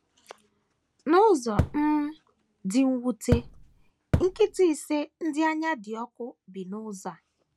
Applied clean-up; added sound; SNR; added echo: none; Thump, thud; 2 dB; none.